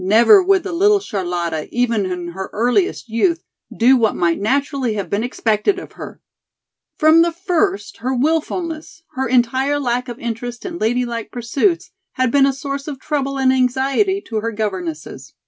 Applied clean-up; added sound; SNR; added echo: none; none; none; none.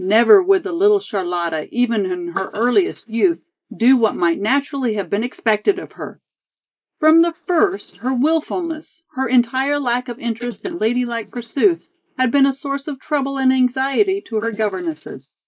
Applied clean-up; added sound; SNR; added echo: neural mask model Resemble Enhance denoiser.